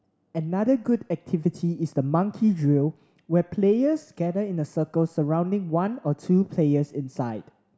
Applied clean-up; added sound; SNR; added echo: none; none; none; none.